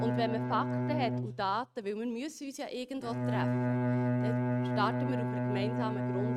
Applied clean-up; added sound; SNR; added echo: neural mask model RNNoise.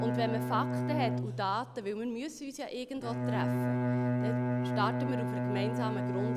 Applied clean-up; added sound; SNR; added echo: none; Bowed string instrument; -4 dB; none.